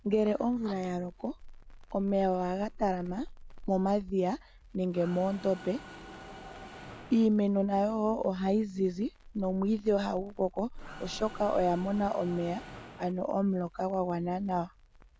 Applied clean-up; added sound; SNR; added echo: none; Crackle + Mechanisms; 17 dB; none.